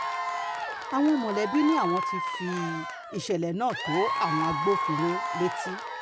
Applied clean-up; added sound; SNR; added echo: none; Applause / Crowd / Cheering; 3 dB; none.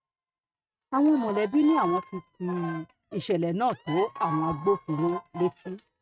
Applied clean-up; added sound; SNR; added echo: neural mask model RNNoise.